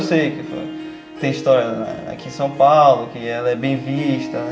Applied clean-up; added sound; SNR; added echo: none; Harp; 12 dB; reverberation time 2.0 s.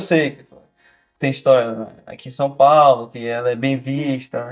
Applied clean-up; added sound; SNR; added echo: neural mask model DeepFilterNet 3.